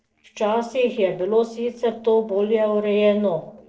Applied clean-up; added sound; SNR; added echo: neural separator model SepFormer DNS4.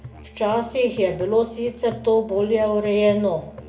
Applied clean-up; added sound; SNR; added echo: none; Musical instrument; 19 dB; reverberation time 0.5 s.